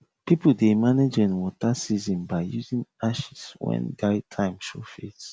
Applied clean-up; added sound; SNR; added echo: none; none; none; none.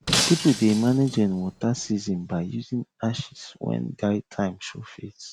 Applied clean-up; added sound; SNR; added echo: none; Shatter; 4 dB; none.